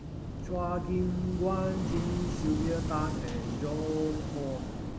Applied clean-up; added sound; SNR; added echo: none; Waves, surf / Wind; 1 dB; none.